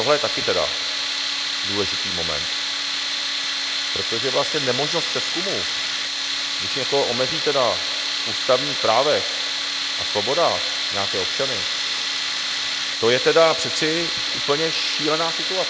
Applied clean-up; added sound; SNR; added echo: none; Tools; -1 dB; none.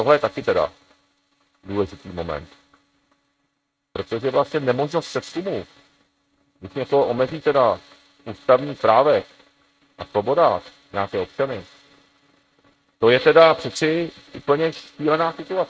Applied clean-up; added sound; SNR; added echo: neural mask model RNNoise.